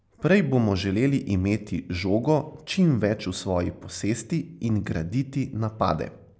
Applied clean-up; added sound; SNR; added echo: none; none; none; none.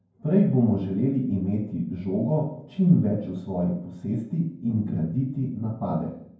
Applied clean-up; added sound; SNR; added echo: none; none; none; reverberation time 0.9 s.